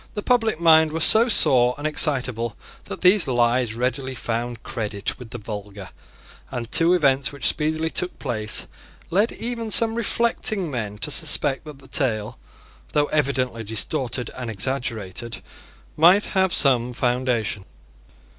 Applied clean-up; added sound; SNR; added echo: none; none; none; none.